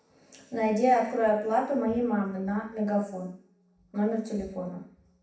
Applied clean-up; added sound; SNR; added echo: none; none; none; reverberation time 0.7 s.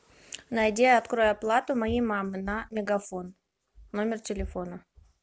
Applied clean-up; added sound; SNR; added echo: none; none; none; none.